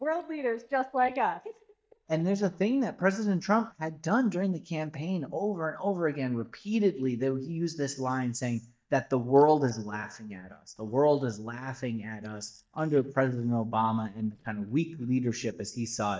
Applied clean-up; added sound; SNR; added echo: neural mask model DeepFilterNet 3.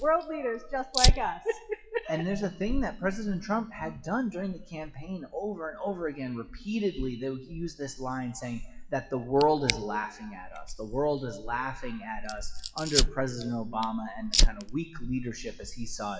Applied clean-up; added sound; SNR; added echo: classical method WPE with log-MMSE.